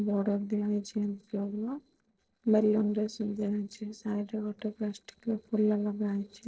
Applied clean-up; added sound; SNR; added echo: neural separator model SepFormer DNS4.